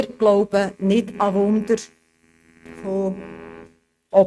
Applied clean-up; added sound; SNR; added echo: neural mask model RNNoise.